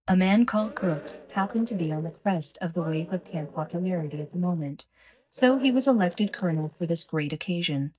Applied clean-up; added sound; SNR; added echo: neural mask model DeepFilterNet 3.